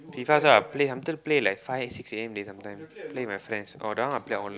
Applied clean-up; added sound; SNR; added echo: none; none; none; none.